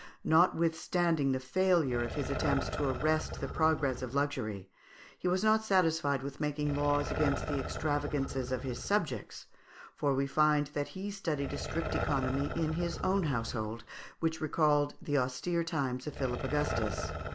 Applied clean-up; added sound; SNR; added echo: none; Growling; 9 dB; none.